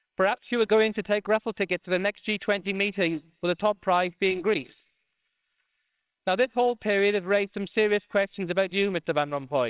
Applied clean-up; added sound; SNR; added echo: neural separator model SepFormer WHAMR!.